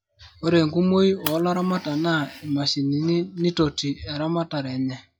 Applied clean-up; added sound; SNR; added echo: classical method log-MMSE.